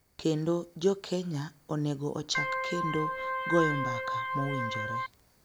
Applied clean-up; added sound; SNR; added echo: none; Organ; 0 dB; none.